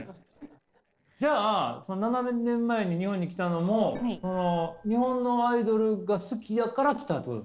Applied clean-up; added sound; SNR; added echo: neural separator model SepFormer DNS4.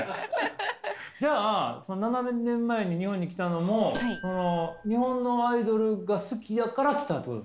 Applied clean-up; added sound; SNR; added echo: none; Marimba, xylophone; 13 dB; none.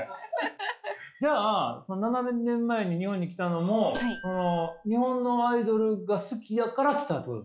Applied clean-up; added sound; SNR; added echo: classical method log-MMSE.